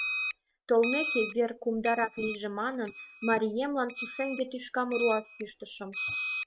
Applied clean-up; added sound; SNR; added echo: neural mask model RNNoise.